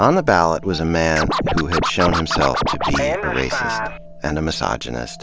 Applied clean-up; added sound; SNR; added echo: none; Scratching (performance technique); 2 dB; none.